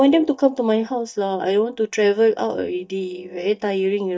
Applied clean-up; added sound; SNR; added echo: neural mask model DeepFilterNet 3.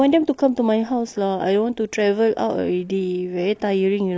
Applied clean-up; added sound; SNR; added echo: none; none; none; none.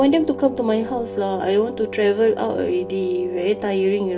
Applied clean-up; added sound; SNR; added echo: none; Wind instrument, woodwind instrument; 12 dB; reverberation time 0.2 s.